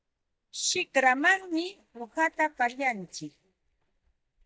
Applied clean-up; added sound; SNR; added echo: neural mask model DeepFilterNet 3.